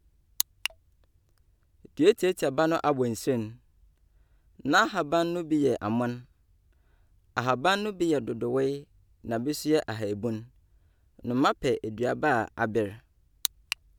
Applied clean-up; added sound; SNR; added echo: none; none; none; none.